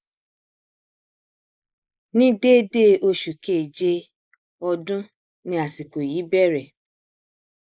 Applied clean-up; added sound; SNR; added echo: neural mask model Resemble Enhance denoiser.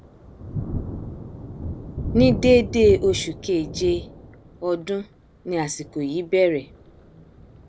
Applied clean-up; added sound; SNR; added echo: none; Thunder; 9 dB; none.